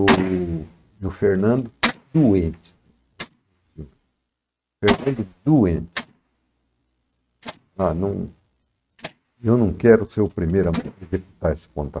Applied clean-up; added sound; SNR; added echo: neural mask model RNNoise.